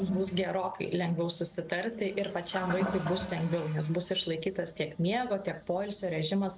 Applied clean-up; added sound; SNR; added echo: none; Toilet flush; 10 dB; none.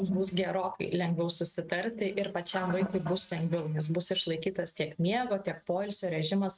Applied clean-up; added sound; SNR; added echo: neural mask model RNNoise.